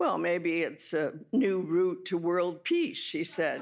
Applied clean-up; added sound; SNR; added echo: none; none; none; none.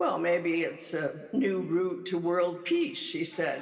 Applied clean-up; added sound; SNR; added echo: none; none; none; reverberation time 2.5 s.